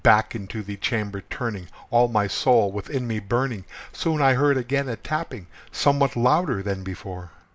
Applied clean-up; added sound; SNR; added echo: none; none; none; none.